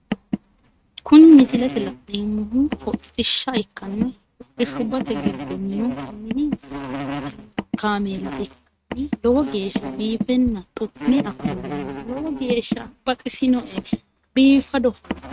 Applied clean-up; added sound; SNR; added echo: neural mask model RNNoise.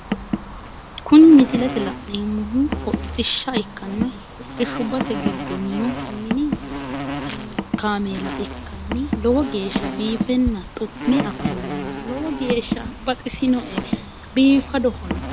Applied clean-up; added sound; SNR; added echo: none; Insect + Car; 7 dB; none.